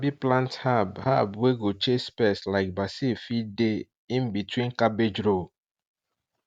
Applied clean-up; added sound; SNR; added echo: none; none; none; none.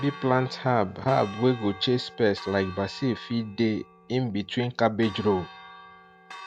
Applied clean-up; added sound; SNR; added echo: none; Church bell; 18 dB; none.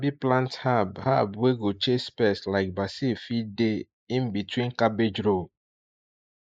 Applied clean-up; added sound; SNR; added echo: neural mask model Resemble Enhance denoiser.